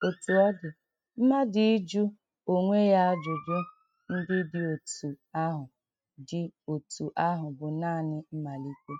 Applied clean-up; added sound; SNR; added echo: neural mask model RNNoise.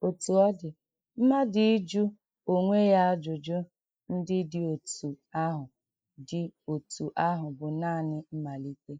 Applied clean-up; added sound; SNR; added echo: neural mask model Resemble Enhance denoiser.